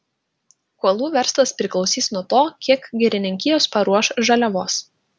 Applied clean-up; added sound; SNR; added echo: none; none; none; none.